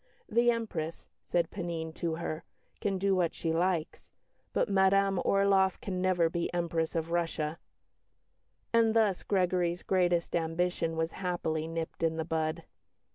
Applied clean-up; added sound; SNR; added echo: none; none; none; none.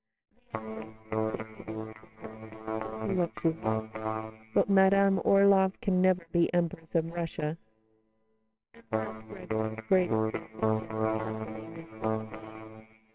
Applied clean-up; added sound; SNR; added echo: neural separator model SepFormer WHAMR!.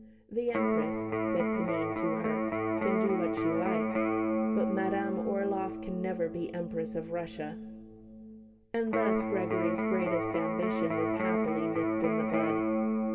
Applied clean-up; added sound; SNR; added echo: none; Electric guitar; -4 dB; reverberation time 1.3 s.